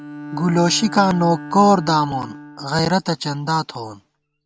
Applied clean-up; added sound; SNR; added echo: none; Bowed string instrument; 16 dB; none.